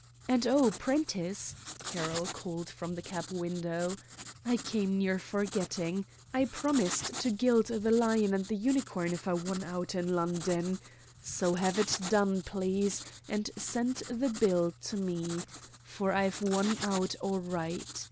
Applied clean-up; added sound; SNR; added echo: none; Writing; 13 dB; none.